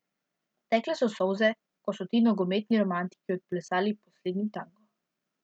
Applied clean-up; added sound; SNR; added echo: none; none; none; none.